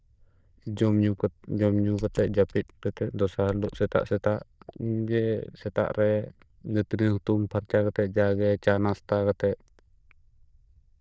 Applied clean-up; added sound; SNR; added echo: neural diffusion model UNIVERSE++.